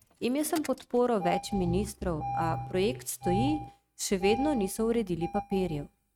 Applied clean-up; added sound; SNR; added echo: neural mask model RNNoise.